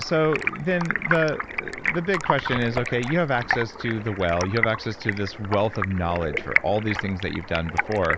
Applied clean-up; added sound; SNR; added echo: none; Stream; 4 dB; none.